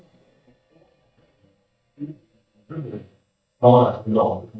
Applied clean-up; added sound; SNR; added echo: neural mask model DeepFilterNet 3.